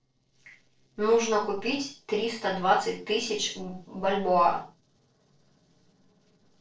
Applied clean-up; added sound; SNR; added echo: neural separator model SepFormer DNS4.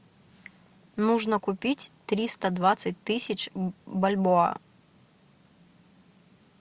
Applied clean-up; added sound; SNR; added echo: none; none; none; none.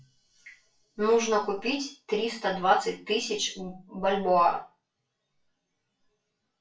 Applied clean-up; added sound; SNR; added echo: classical method WPE with log-MMSE.